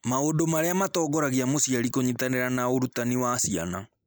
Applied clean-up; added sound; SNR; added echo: neural mask model Resemble Enhance denoiser.